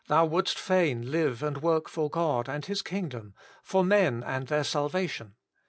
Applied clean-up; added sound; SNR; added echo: none; none; none; none.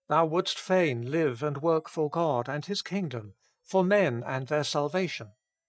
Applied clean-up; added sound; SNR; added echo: neural mask model DeepFilterNet 3.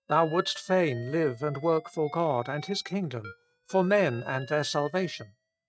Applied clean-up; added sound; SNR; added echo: neural mask model RNNoise.